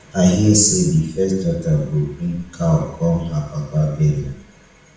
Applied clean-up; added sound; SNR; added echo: none; none; none; reverberation time 0.7 s.